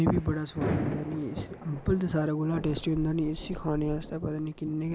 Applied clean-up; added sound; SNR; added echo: none; Thunder / Rain; 8 dB; none.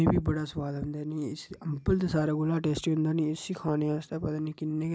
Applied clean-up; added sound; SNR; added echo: none; none; none; none.